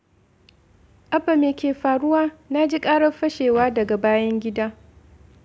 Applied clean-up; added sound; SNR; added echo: none; Fart; 20 dB; none.